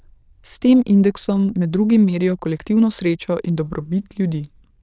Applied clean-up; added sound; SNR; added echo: neural diffusion model UNIVERSE++.